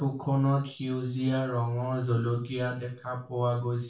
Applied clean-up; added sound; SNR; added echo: none; none; none; reverberation time 0.3 s.